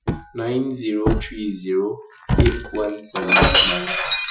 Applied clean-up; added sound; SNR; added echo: classical method Wiener filter.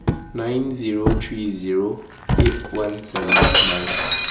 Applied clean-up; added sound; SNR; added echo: none; Shatter; -4 dB; none.